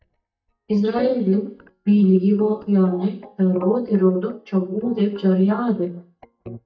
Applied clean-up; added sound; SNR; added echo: neural mask model DeepFilterNet 3.